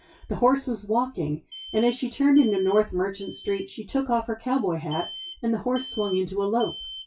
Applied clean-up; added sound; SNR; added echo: classical method WPE with log-MMSE.